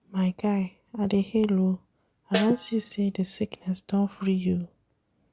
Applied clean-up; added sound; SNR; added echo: none; Snare drum; 10 dB; none.